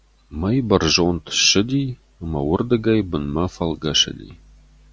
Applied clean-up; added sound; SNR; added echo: none; none; none; none.